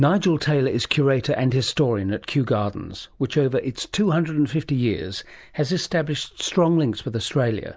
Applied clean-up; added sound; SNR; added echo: none; none; none; none.